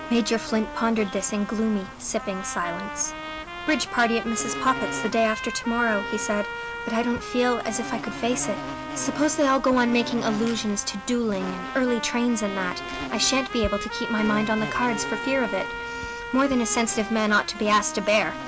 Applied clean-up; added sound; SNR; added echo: none; Trumpet + Insect; 8 dB; none.